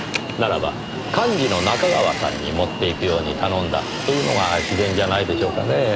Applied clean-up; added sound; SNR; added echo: none; Engine + Alarm; 5 dB; none.